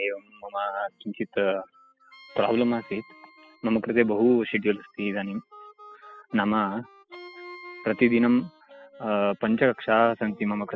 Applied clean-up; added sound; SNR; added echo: classical method spectral subtraction.